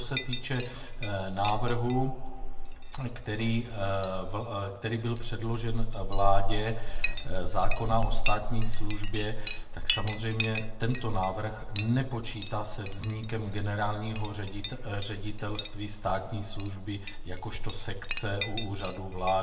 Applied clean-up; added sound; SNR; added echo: none; Chink, clink; -4 dB; reverberation time 0.7 s.